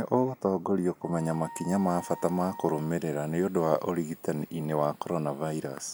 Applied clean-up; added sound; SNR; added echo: none; Wind instrument, woodwind instrument; 18 dB; none.